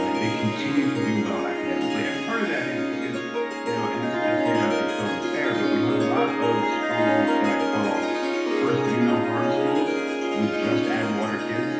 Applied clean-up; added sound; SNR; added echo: none; Harp; -4 dB; reverberation time 0.8 s.